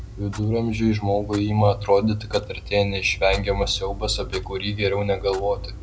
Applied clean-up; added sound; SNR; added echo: none; Clock; 10 dB; reverberation time 0.4 s.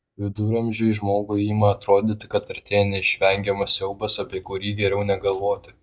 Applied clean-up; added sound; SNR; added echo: neural mask model DeepFilterNet 3.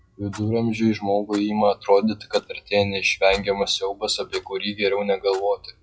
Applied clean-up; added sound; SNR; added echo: classical method WPE with log-MMSE.